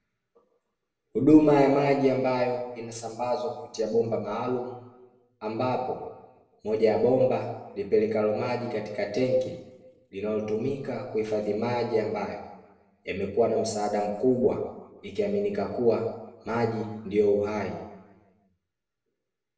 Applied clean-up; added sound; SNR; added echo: none; none; none; reverberation time 0.9 s.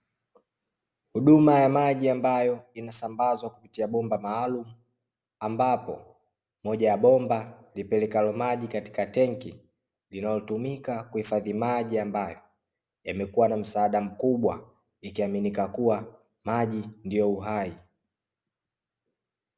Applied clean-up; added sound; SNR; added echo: none; none; none; none.